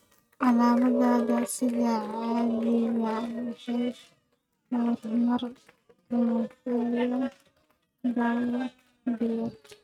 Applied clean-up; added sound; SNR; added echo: neural mask model RNNoise.